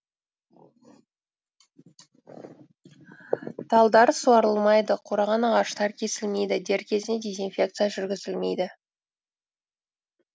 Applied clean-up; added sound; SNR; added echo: none; none; none; none.